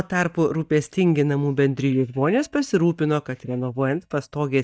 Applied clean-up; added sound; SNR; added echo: neural mask model DeepFilterNet 3.